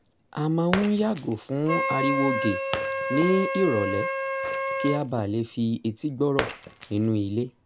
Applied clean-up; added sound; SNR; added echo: none; Wind instrument, woodwind instrument + Shatter; 2 dB; none.